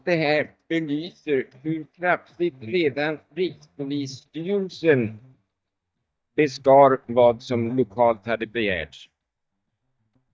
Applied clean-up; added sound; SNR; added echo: neural mask model DeepFilterNet 3.